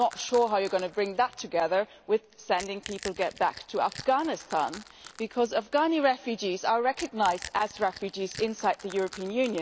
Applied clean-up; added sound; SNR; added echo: none; Crack / Crushing; 19 dB; none.